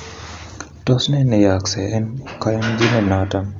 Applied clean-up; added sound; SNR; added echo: none; none; none; none.